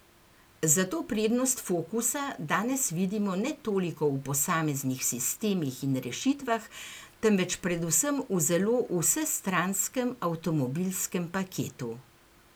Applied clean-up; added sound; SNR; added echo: none; none; none; none.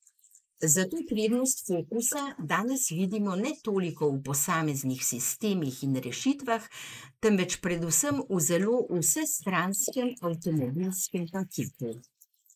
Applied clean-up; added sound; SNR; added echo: neural mask model Resemble Enhance denoiser.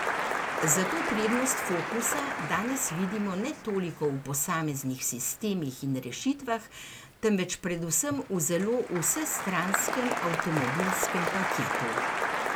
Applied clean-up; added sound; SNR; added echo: none; Applause; 3 dB; none.